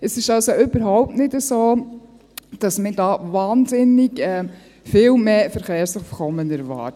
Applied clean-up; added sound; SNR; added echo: none; none; none; none.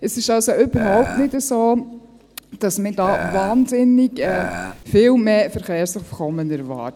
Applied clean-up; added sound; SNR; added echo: none; Burping, eructation; 8 dB; none.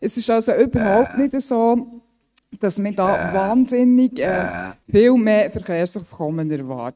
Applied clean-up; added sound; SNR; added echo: neural mask model RNNoise.